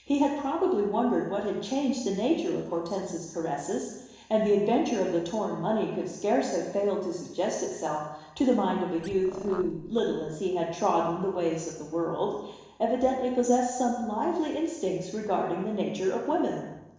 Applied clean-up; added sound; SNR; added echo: neural separator model SepFormer DNS4.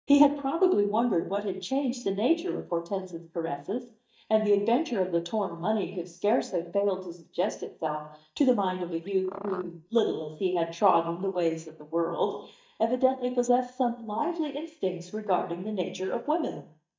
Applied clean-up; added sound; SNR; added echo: neural mask model DeepFilterNet 3.